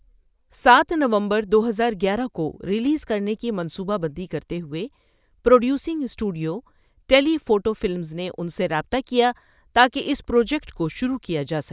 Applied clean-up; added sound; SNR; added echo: none; none; none; none.